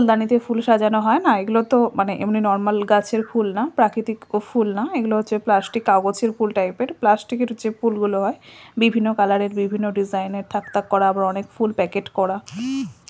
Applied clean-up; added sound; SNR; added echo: none; none; none; none.